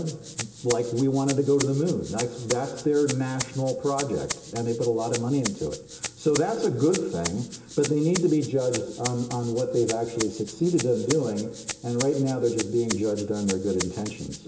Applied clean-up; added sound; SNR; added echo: none; Rattle (instrument); 11 dB; reverberation time 0.2 s.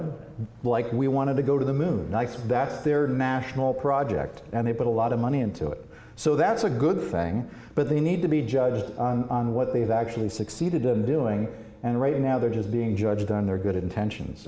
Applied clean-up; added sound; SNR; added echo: none; none; none; none.